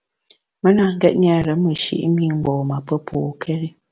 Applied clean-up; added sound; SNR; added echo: none; none; none; none.